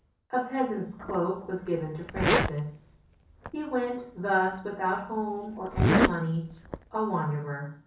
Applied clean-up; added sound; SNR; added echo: none; Zipper (clothing); 1 dB; reverberation time 0.6 s.